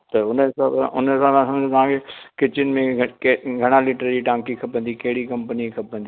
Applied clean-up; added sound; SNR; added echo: none; none; none; none.